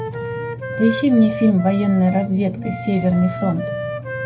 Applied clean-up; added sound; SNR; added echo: none; Wind instrument, woodwind instrument; 10 dB; reverberation time 0.3 s.